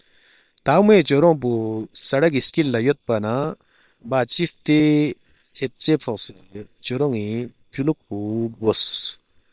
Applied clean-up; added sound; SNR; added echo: neural separator model SepFormer WHAM!.